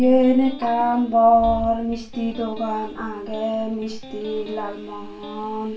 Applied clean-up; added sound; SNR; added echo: none; Electric guitar; 19 dB; reverberation time 0.2 s.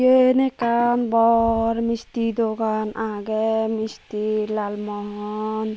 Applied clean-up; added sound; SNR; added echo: none; none; none; none.